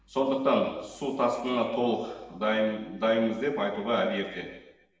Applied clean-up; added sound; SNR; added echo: none; none; none; reverberation time 1.0 s.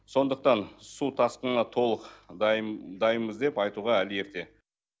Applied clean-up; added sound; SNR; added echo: none; none; none; none.